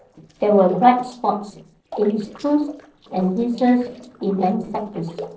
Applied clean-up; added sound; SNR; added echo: neural separator model SepFormer DNS4.